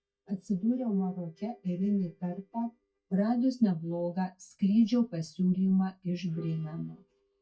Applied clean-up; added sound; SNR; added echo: neural mask model DeepFilterNet 3.